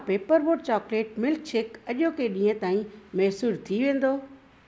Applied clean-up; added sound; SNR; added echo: none; none; none; none.